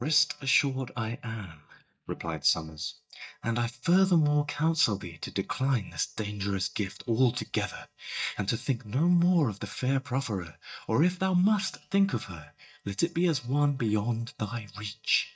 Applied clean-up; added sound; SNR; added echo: neural mask model DeepFilterNet 3.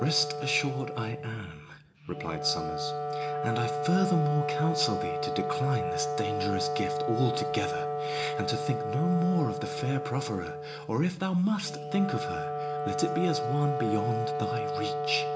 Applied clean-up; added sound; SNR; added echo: none; Wind instrument, woodwind instrument; 1 dB; reverberation time 0.6 s.